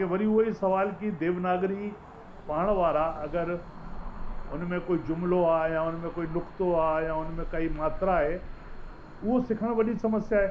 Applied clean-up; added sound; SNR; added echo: none; Cricket / Motor vehicle (road); 10 dB; none.